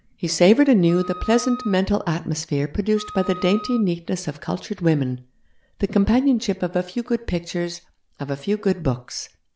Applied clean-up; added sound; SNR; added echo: none; Wind instrument, woodwind instrument; 14 dB; none.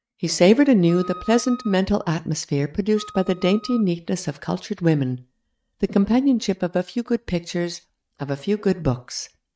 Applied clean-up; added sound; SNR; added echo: neural mask model RNNoise.